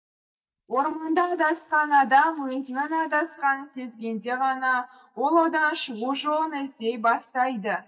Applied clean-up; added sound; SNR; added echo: neural mask model DeepFilterNet 3.